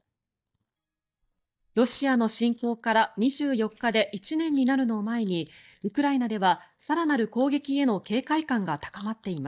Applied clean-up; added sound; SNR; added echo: neural mask model DeepFilterNet 3.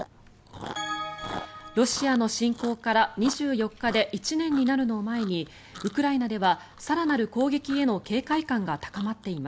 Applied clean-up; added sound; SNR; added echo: none; Chewing, mastication; 17 dB; none.